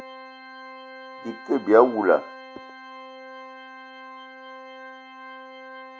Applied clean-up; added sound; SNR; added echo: none; Organ; 15 dB; none.